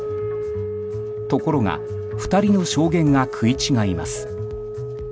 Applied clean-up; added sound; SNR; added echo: none; Wind instrument, woodwind instrument; 7 dB; none.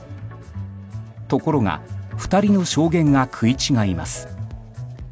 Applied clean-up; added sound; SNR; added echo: none; none; none; none.